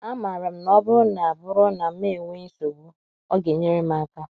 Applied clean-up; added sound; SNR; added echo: none; none; none; none.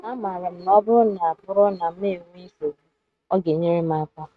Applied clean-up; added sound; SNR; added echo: neural mask model RNNoise.